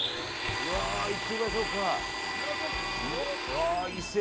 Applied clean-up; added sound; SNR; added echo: none; Domestic sounds, home sounds; 0 dB; none.